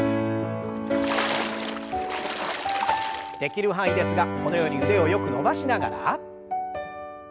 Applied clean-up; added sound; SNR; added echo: none; Splash, splatter; 6 dB; none.